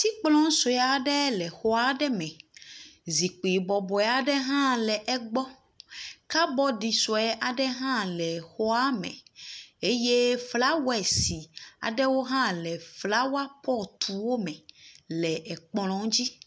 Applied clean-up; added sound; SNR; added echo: none; none; none; none.